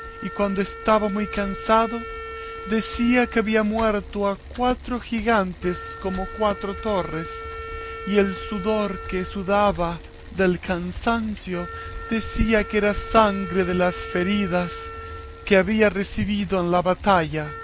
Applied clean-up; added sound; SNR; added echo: none; Bicycle + Wind instrument, woodwind instrument; 12 dB; none.